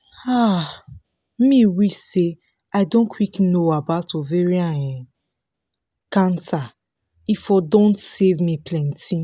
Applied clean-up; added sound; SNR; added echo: none; none; none; none.